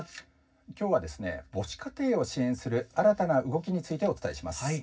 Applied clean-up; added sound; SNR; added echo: none; none; none; reverberation time 0.4 s.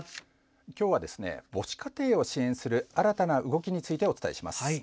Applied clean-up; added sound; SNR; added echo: none; none; none; none.